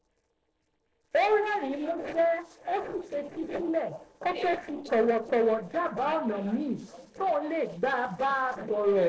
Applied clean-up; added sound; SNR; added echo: neural separator model SepFormer DNS4.